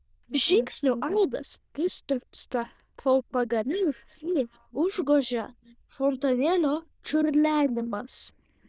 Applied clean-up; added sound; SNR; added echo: neural diffusion model UNIVERSE++.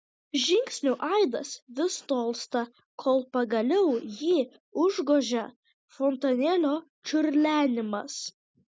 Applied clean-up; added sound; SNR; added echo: none; none; none; none.